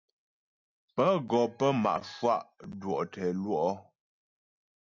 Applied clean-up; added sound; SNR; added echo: none; none; none; none.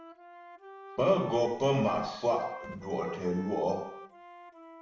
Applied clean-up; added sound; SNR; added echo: none; Wind instrument, woodwind instrument; 16 dB; reverberation time 0.7 s.